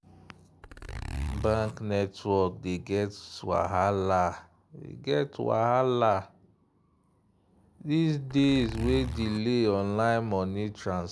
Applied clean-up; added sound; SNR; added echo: none; Zipper (clothing); 8 dB; none.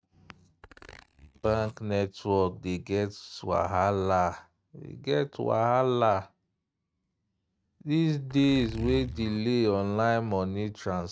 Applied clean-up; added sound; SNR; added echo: neural mask model RNNoise.